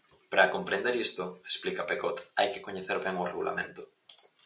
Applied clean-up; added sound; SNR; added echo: none; none; none; none.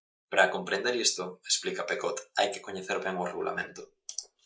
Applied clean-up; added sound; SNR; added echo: neural mask model Resemble Enhance denoiser.